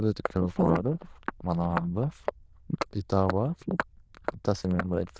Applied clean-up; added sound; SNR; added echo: neural diffusion model UNIVERSE++.